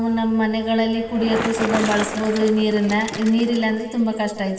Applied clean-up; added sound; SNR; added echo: none; Bicycle; 10 dB; reverberation time 2.2 s.